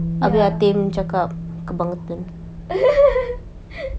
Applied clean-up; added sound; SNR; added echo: none; Bass guitar; 9 dB; none.